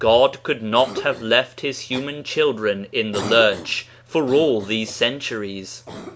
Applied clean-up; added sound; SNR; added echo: none; Cough; 16 dB; none.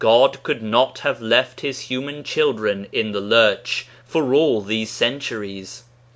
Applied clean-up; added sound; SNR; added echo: none; none; none; none.